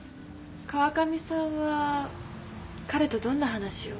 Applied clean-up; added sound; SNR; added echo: none; none; none; none.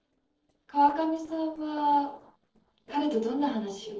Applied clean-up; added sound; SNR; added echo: neural separator model SepFormer DNS4.